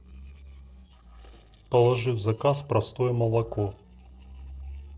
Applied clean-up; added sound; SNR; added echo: neural separator model SepFormer DNS4.